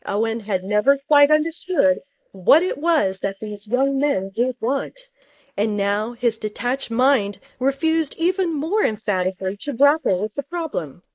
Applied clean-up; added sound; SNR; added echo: neural mask model Resemble Enhance denoiser.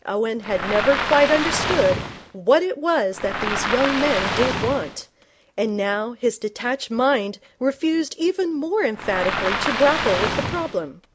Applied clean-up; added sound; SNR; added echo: none; Waves, surf; 3 dB; none.